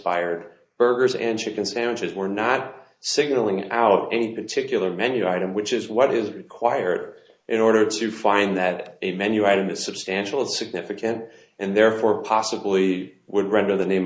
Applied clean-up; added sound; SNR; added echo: neural mask model Resemble Enhance denoiser.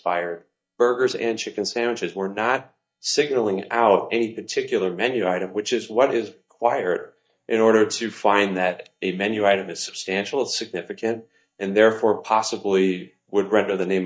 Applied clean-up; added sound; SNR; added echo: neural mask model DeepFilterNet 3.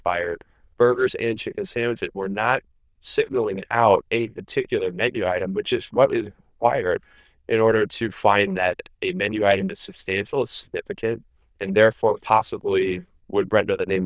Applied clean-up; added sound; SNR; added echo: neural diffusion model UNIVERSE++.